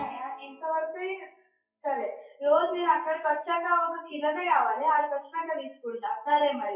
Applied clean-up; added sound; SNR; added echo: classical method WPE with log-MMSE.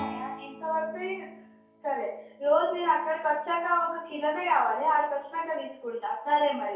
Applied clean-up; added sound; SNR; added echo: none; Guitar; 20 dB; reverberation time 2.4 s.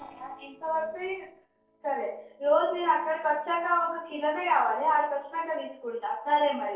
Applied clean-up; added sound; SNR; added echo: neural separator model SepFormer DNS4.